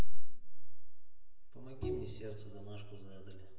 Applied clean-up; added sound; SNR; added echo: none; Bowed string instrument; 16 dB; reverberation time 1.3 s.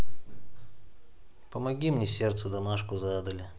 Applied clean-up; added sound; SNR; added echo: none; none; none; none.